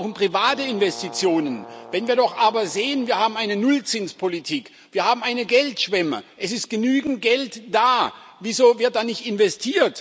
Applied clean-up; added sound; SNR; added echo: none; Brass instrument; 19 dB; none.